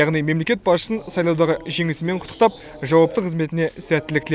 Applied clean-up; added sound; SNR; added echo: none; none; none; none.